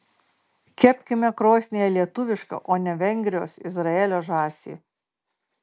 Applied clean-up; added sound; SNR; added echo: none; none; none; none.